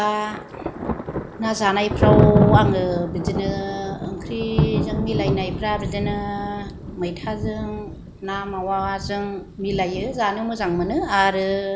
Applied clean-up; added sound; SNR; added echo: none; Thunder; 1 dB; none.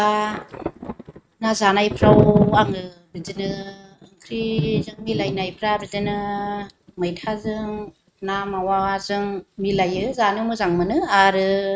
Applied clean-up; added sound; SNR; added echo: neural mask model RNNoise.